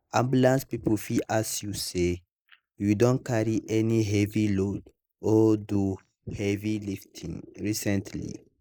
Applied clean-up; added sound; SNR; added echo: neural mask model Resemble Enhance denoiser.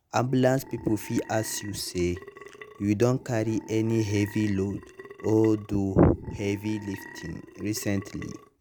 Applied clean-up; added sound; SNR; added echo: none; Burping, eructation; 19 dB; none.